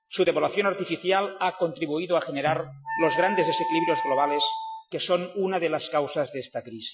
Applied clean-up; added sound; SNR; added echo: classical method Wiener filter.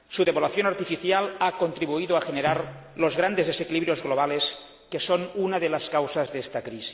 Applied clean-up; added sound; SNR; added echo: none; none; none; none.